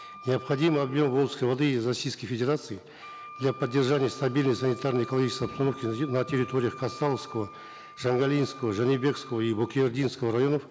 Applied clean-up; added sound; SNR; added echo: none; Wind instrument, woodwind instrument; 18 dB; none.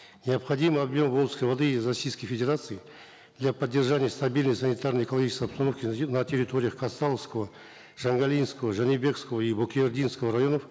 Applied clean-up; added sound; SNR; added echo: none; none; none; none.